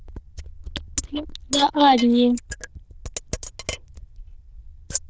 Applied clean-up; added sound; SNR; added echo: neural diffusion model UNIVERSE++.